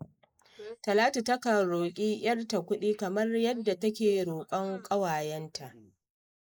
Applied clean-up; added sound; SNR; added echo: neural mask model Resemble Enhance denoiser.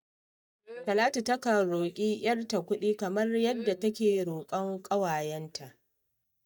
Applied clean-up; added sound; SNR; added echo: neural mask model DeepFilterNet 3.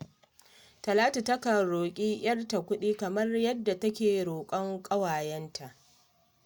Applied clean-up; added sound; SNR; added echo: none; none; none; none.